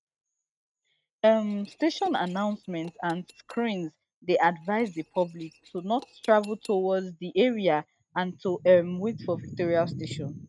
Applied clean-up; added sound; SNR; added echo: neural mask model RNNoise.